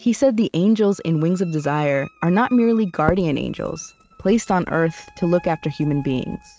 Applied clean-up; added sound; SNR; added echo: neural mask model RNNoise.